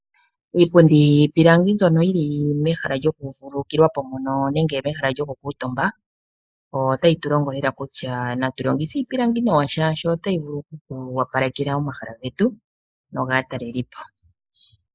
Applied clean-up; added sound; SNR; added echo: neural mask model Resemble Enhance denoiser.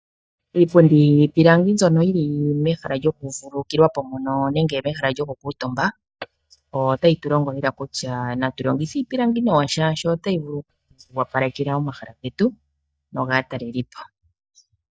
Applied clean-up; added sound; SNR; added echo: neural mask model DeepFilterNet 3.